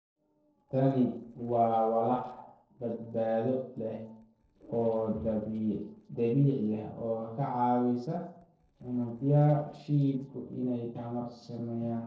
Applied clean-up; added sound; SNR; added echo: neural separator model SepFormer DNS4.